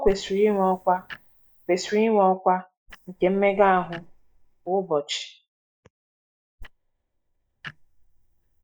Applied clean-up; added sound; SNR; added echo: neural mask model DeepFilterNet 3.